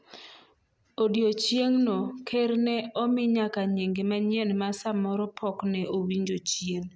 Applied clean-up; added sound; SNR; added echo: none; none; none; none.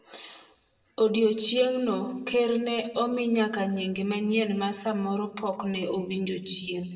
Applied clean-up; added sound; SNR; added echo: none; none; none; reverberation time 0.8 s.